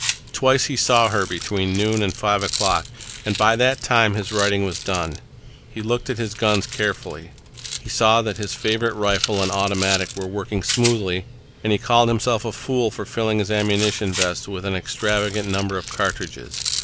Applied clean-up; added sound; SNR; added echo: none; Rattle; 10 dB; none.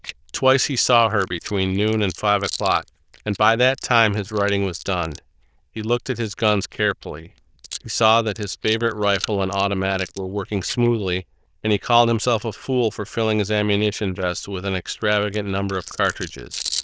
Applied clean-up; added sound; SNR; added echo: neural diffusion model UNIVERSE++.